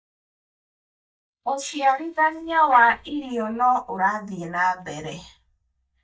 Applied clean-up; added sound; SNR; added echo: neural mask model DeepFilterNet 3.